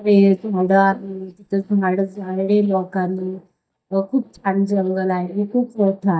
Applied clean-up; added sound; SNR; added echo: neural mask model DeepFilterNet 3.